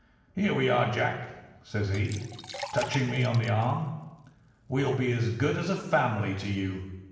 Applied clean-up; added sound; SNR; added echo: none; Liquid; 14 dB; reverberation time 1.0 s.